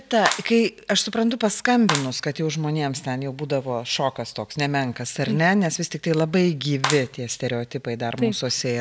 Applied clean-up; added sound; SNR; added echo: none; Clapping; 10 dB; none.